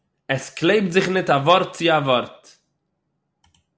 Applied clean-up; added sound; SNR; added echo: none; none; none; none.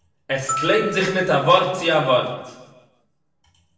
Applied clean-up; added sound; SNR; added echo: none; Glockenspiel; 11 dB; reverberation time 0.9 s.